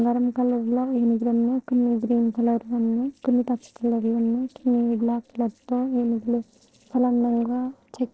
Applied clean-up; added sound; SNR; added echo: neural separator model SepFormer DNS4.